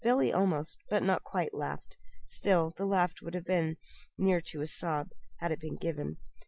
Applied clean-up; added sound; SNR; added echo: none; none; none; none.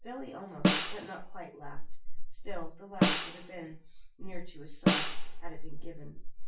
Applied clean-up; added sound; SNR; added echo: none; Snare drum; 0 dB; reverberation time 0.3 s.